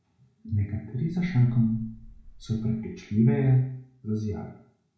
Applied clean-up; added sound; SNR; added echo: none; Wind; 20 dB; reverberation time 0.5 s.